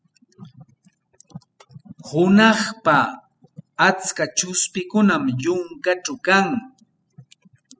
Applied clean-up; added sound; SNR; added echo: classical method spectral subtraction.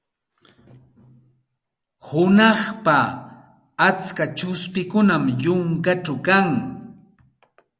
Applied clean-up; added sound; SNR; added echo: none; none; none; none.